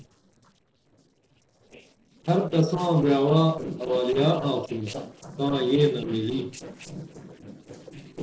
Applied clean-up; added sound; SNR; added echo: neural separator model SepFormer DNS4.